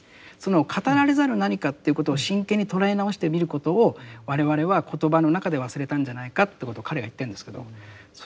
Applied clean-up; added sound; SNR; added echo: none; none; none; none.